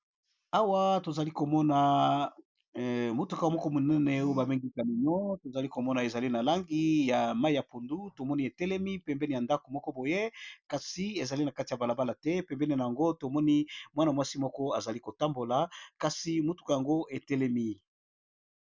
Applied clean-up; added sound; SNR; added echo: none; none; none; none.